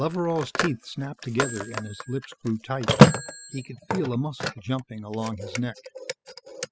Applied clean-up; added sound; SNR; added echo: classical method spectral subtraction.